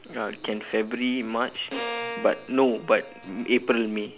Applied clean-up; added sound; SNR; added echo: none; Bowed string instrument; 10 dB; none.